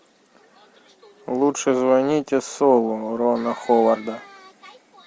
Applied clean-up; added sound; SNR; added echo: none; none; none; none.